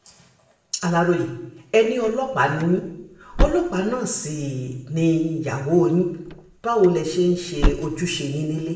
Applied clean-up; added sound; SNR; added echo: none; Slam / Car; 4 dB; reverberation time 0.8 s.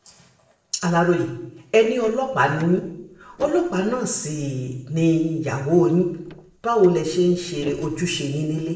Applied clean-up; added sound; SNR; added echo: neural separator model SepFormer DNS4.